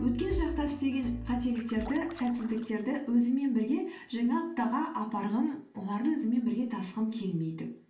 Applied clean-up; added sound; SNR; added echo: none; Splash, splatter; 20 dB; reverberation time 0.3 s.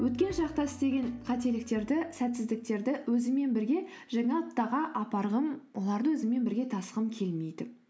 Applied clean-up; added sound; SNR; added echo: none; none; none; none.